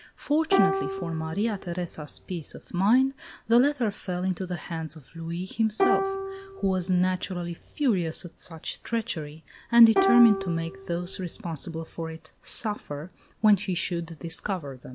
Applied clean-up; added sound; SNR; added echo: none; Plucked string instrument; 4 dB; none.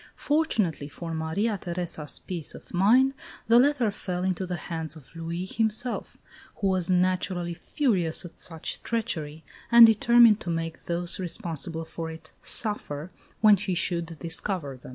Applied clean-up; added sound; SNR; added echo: none; none; none; none.